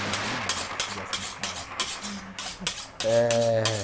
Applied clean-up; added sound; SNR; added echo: none; Cutlery, silverware + Thunder; 3 dB; none.